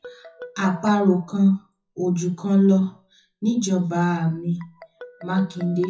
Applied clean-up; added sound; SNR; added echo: classical method WPE with log-MMSE.